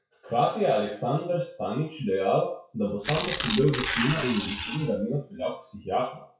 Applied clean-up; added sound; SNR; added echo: classical method WPE with log-MMSE.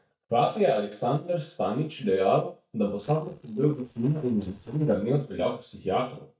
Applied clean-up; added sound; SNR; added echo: neural mask model DeepFilterNet 3.